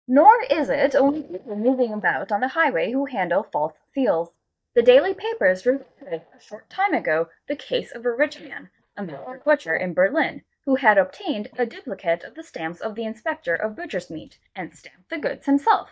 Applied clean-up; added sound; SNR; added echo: neural mask model DeepFilterNet 3.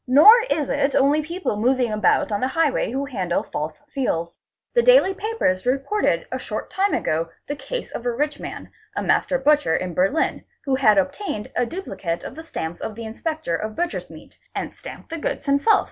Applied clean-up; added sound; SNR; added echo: none; none; none; none.